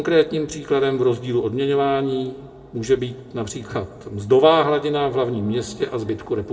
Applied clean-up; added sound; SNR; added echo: none; none; none; reverberation time 1.6 s.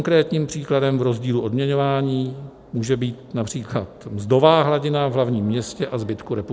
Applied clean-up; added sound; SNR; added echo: none; none; none; none.